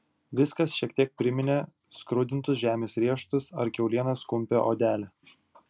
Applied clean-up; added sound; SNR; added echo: none; none; none; none.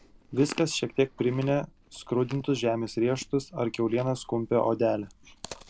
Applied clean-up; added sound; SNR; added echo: none; Chewing, mastication; 19 dB; none.